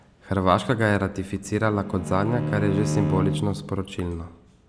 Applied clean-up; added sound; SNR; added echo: none; Bowed string instrument; 4 dB; none.